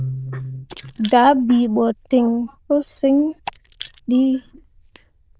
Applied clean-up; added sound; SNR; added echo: neural diffusion model UNIVERSE++.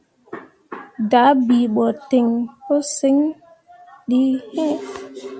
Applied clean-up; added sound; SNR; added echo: none; none; none; none.